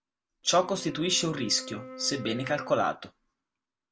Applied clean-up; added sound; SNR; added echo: none; Wind instrument, woodwind instrument; 14 dB; none.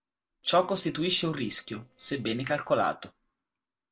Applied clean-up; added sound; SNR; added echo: neural separator model SepFormer DNS4.